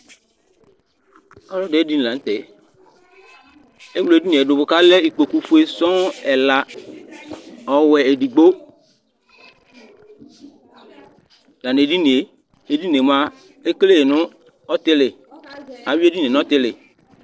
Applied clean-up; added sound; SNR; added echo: neural separator model SepFormer DNS4.